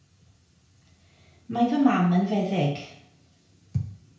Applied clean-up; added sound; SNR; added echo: none; none; none; reverberation time 0.5 s.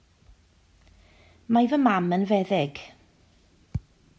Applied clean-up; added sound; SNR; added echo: none; none; none; none.